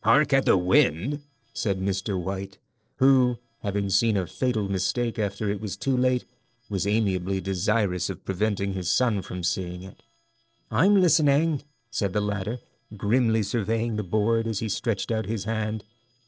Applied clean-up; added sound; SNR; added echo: neural separator model SepFormer DNS4.